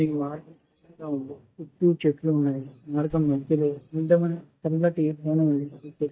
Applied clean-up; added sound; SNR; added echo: neural mask model DeepFilterNet 3.